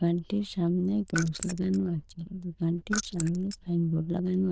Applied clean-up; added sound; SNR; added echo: neural diffusion model UNIVERSE++.